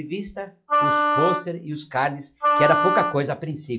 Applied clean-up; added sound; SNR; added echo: classical method log-MMSE.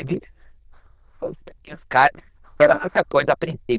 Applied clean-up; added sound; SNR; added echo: neural diffusion model UNIVERSE++.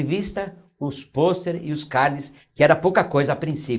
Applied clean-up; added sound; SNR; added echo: neural mask model Resemble Enhance denoiser.